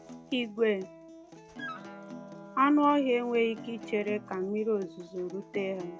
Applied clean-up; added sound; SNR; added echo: none; Wind instrument, woodwind instrument + Acoustic guitar; 15 dB; none.